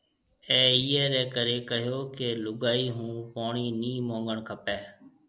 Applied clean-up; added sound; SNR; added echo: none; none; none; none.